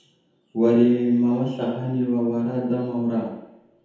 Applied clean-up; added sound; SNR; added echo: none; none; none; reverberation time 0.9 s.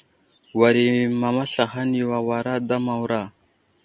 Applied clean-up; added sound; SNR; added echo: none; none; none; none.